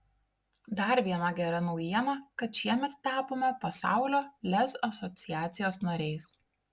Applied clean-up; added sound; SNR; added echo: none; none; none; none.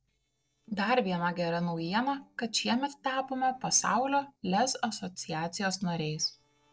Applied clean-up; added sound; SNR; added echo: neural separator model SepFormer DNS4.